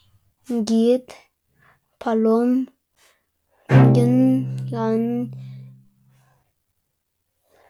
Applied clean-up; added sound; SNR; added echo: none; Bowed string instrument; -2 dB; none.